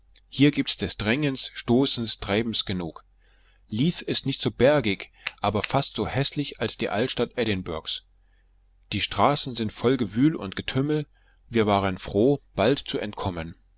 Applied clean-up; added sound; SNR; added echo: none; Finger snapping; 10 dB; none.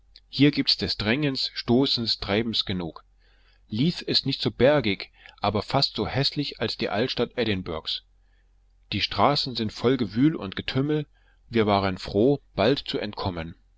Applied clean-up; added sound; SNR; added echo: none; none; none; none.